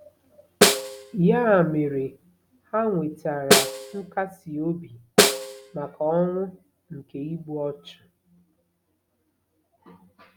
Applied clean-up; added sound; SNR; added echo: none; Snare drum; -3 dB; none.